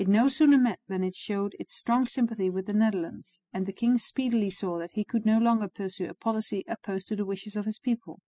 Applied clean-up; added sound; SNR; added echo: classical method spectral subtraction.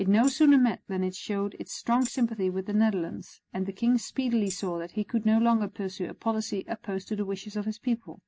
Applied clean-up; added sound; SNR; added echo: none; Tambourine; 18 dB; none.